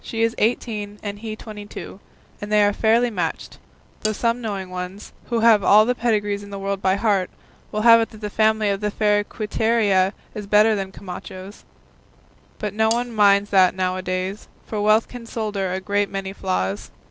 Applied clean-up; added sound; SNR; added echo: none; Cutlery, silverware; 12 dB; none.